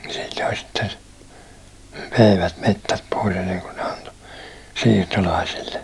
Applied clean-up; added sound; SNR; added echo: none; none; none; none.